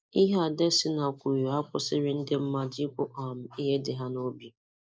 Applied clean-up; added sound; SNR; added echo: neural mask model Resemble Enhance denoiser.